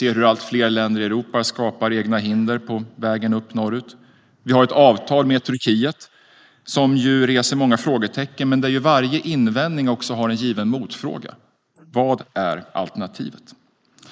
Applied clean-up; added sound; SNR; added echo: neural mask model Resemble Enhance denoiser.